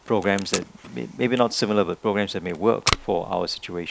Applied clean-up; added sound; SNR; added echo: none; Packing tape, duct tape; 9 dB; none.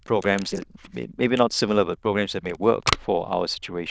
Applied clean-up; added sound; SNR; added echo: neural diffusion model UNIVERSE++.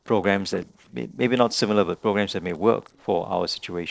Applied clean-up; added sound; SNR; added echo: neural separator model SepFormer DNS4.